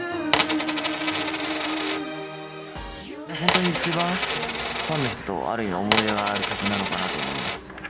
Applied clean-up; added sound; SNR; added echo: none; Coin (dropping); -1 dB; none.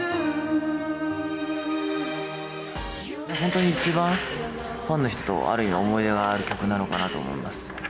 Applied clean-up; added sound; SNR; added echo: none; none; none; none.